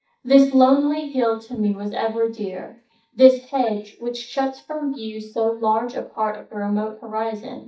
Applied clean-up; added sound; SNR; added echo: neural mask model DeepFilterNet 3.